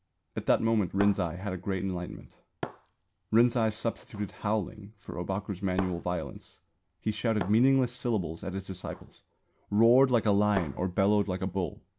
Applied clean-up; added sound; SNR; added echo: none; Shatter; 17 dB; none.